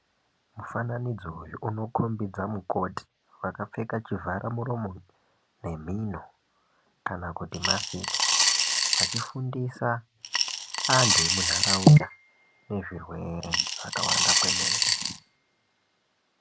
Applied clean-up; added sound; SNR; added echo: none; Coin (dropping) / Glass; -4 dB; none.